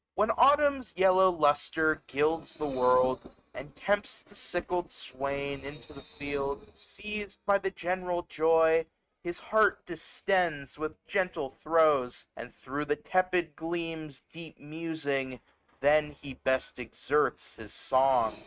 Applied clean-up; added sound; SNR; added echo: neural mask model RNNoise.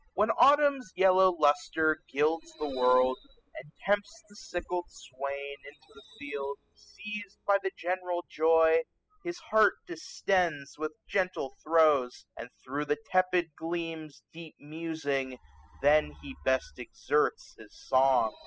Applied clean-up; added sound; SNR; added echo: classical method spectral subtraction.